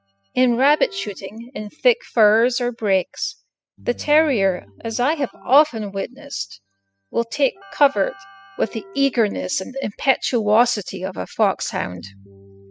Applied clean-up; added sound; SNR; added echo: classical method spectral subtraction.